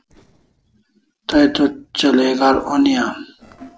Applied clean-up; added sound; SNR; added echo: neural separator model SepFormer DNS4.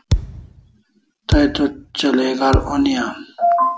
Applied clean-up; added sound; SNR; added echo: none; Thump, thud; 5 dB; none.